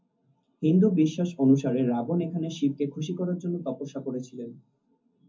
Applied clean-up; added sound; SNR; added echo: none; none; none; reverberation time 0.3 s.